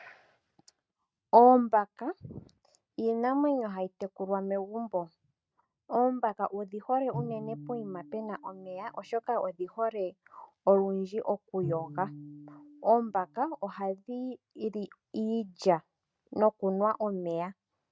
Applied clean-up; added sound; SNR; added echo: neural mask model RNNoise.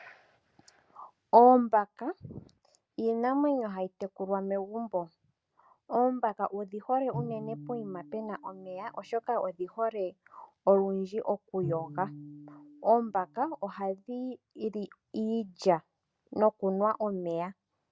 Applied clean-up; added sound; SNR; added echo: none; Bowed string instrument; 14 dB; none.